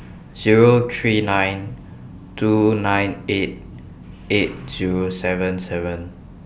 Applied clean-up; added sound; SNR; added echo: none; none; none; none.